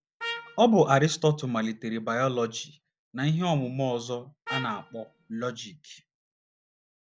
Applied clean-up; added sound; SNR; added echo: none; Trumpet; 12 dB; none.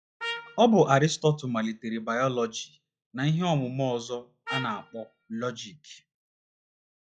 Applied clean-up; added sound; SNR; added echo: classical method log-MMSE.